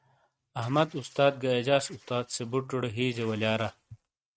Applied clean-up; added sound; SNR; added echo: neural mask model RNNoise.